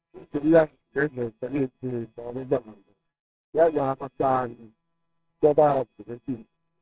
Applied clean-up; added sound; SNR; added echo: neural separator model SepFormer WHAMR!.